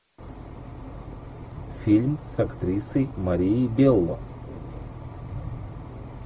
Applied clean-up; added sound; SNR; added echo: none; none; none; none.